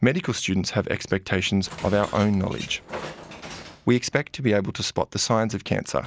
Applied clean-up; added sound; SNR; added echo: none; Train + Bird vocalization, bird call, bird song; 18 dB; none.